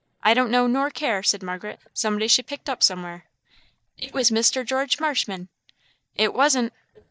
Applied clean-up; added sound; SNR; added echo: neural mask model DeepFilterNet 3.